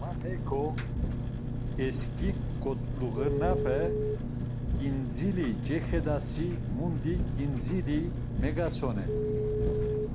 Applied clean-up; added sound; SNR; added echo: none; Engine + Telephone; -4 dB; none.